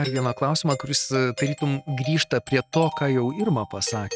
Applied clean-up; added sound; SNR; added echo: neural mask model RNNoise.